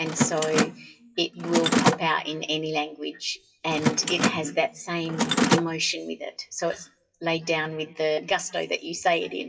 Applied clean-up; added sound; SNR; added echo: classical method WPE with log-MMSE.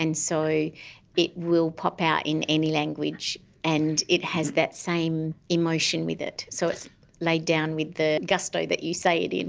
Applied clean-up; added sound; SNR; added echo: none; none; none; none.